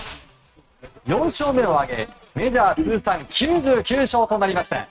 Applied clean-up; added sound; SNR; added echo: neural mask model RNNoise.